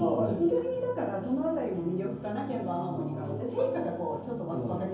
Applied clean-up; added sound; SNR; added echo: none; none; none; reverberation time 0.7 s.